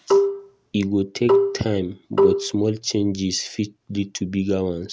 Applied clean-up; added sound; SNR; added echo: none; Marimba, xylophone; -3 dB; none.